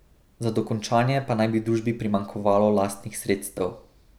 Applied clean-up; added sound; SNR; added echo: none; none; none; none.